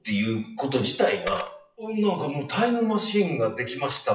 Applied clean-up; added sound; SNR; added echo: classical method WPE with log-MMSE.